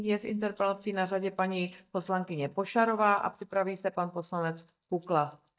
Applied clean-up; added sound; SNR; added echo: neural mask model DeepFilterNet 3.